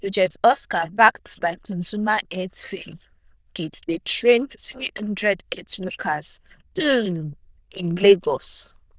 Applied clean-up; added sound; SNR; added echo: neural diffusion model UNIVERSE++.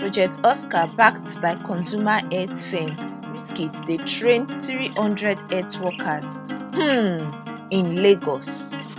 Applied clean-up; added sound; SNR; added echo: none; Acoustic guitar; 10 dB; none.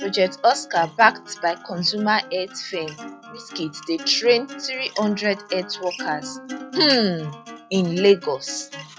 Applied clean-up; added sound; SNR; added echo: classical method log-MMSE.